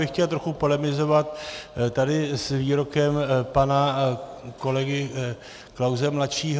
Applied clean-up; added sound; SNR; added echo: none; none; none; none.